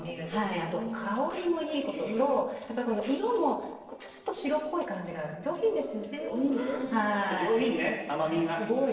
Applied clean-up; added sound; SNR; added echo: neural separator model SepFormer DNS4.